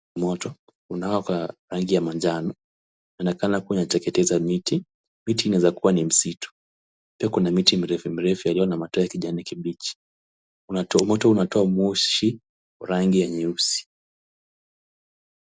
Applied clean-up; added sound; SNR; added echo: none; none; none; none.